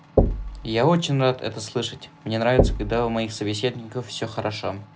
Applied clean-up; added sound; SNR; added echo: none; Knock / Wood; 3 dB; none.